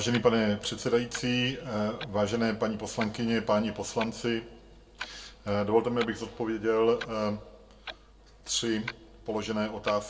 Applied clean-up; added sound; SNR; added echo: none; Clock; 17 dB; reverberation time 0.2 s.